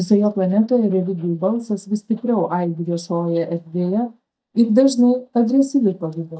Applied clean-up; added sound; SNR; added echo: neural mask model DeepFilterNet 3.